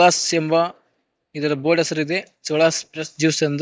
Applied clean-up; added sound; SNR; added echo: neural mask model DeepFilterNet 3.